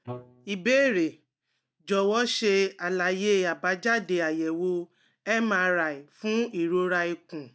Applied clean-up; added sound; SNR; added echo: neural mask model DeepFilterNet 3.